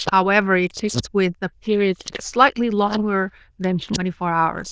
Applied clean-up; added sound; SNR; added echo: neural diffusion model UNIVERSE++.